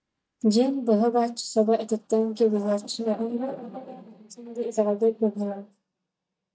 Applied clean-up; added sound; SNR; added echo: neural mask model DeepFilterNet 3.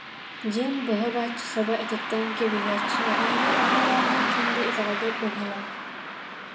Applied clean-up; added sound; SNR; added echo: none; Car passing by; -2 dB; reverberation time 0.6 s.